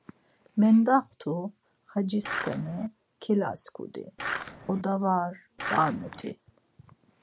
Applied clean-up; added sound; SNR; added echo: none; Skateboard; 7 dB; none.